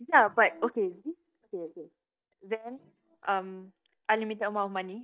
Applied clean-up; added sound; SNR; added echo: neural mask model DeepFilterNet 3.